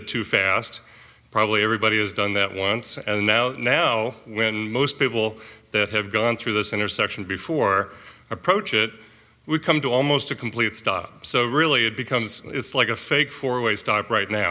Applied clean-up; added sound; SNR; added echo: none; none; none; none.